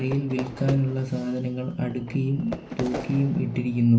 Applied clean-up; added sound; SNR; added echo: none; Fire / Fireworks; 13 dB; reverberation time 0.2 s.